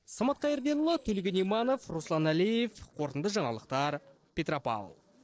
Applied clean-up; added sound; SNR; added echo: neural separator model SepFormer DNS4.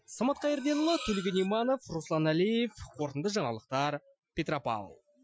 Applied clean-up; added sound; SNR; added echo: classical method Wiener filter.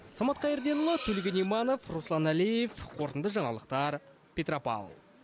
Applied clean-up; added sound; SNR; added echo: none; Cutlery, silverware; 14 dB; none.